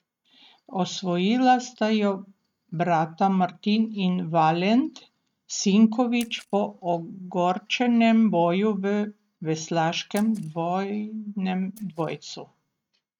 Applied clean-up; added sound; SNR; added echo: neural mask model RNNoise.